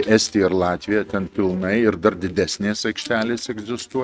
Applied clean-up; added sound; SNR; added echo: neural mask model RNNoise.